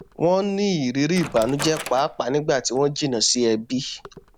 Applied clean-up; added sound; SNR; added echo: none; Wood; 17 dB; none.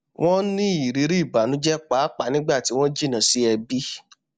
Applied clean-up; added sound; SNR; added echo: none; none; none; none.